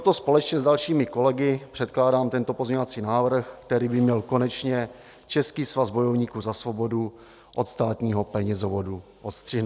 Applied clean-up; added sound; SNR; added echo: none; none; none; none.